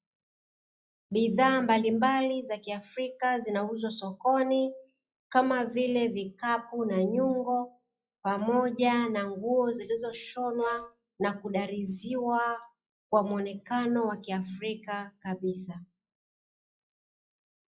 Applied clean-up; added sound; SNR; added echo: classical method log-MMSE.